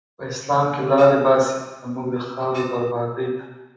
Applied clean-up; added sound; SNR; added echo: none; Gong; 16 dB; reverberation time 1.0 s.